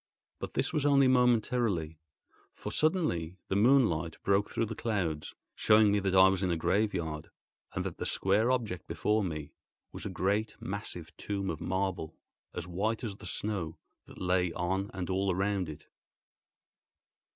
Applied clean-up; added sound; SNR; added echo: none; none; none; none.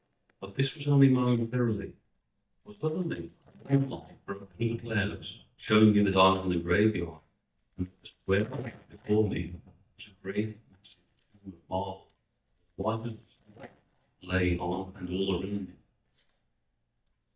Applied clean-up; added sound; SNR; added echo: neural mask model DeepFilterNet 3.